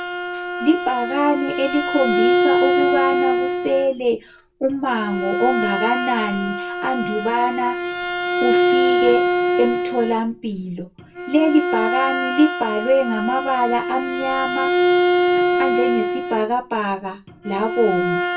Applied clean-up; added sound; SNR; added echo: none; Bowed string instrument; -1 dB; reverberation time 0.2 s.